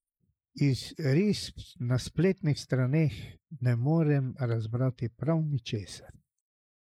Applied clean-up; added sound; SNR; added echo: neural mask model Resemble Enhance denoiser.